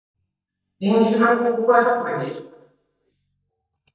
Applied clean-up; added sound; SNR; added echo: neural mask model DeepFilterNet 3.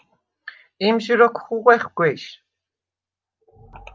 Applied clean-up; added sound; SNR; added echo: none; none; none; none.